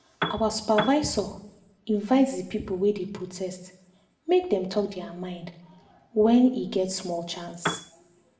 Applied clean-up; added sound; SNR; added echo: none; Piano; 4 dB; reverberation time 0.6 s.